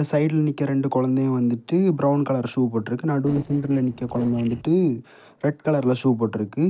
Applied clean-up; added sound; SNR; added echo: neural separator model SepFormer DNS4.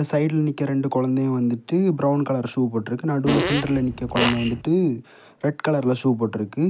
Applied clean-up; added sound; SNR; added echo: none; Fart; 4 dB; none.